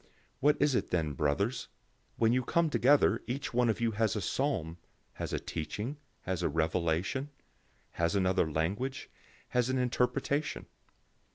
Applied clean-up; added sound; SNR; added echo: none; none; none; none.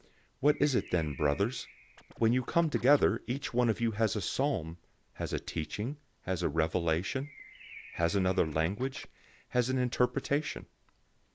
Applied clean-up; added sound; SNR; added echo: none; Scratching (performance technique) + Bird; 20 dB; none.